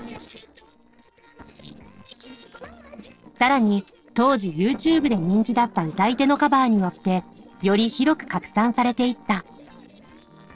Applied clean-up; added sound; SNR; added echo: neural separator model SepFormer DNS4.